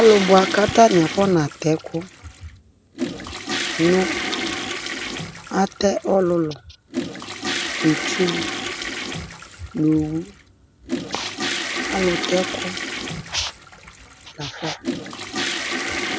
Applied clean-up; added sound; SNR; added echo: none; Toilet flush / Water; 6 dB; none.